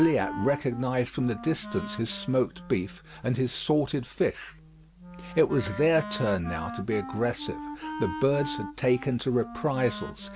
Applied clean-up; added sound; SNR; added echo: none; Wind instrument, woodwind instrument; 12 dB; none.